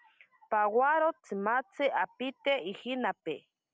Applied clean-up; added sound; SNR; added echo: none; none; none; none.